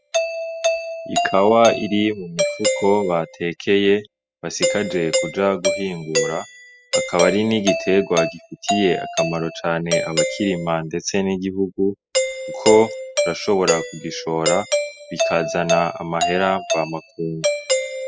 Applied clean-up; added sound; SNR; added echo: classical method spectral subtraction.